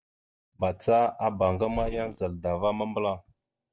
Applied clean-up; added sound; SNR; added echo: neural mask model DeepFilterNet 3.